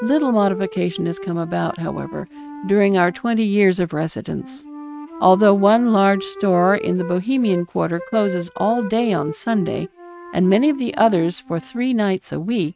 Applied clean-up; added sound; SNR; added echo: neural mask model RNNoise.